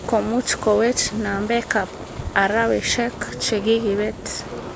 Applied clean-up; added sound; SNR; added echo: none; Fire; 12 dB; none.